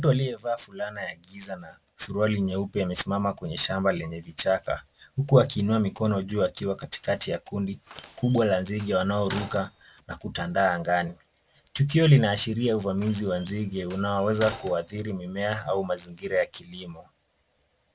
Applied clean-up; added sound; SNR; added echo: none; Slam; 17 dB; none.